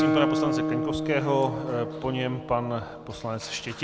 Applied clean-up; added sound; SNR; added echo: none; Guitar; 0 dB; none.